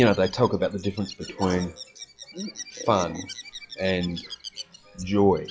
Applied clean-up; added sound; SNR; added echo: classical method log-MMSE.